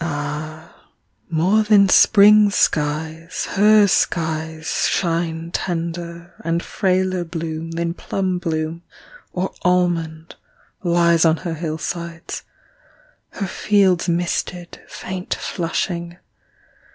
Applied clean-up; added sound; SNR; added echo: none; none; none; none.